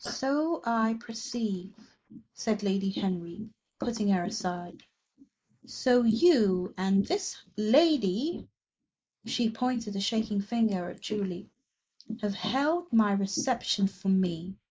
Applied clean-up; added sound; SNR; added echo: neural mask model Resemble Enhance denoiser.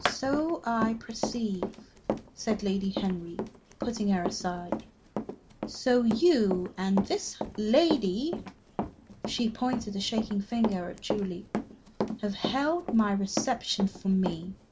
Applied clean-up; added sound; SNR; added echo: none; Run; 7 dB; none.